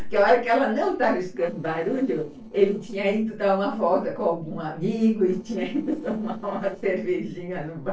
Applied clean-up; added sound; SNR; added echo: neural separator model SepFormer DNS4.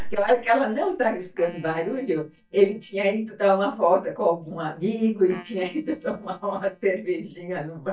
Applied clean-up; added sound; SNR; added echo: neural mask model DeepFilterNet 3.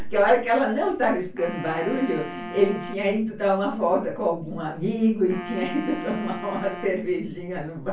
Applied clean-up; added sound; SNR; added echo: none; Wind instrument, woodwind instrument; 14 dB; reverberation time 0.2 s.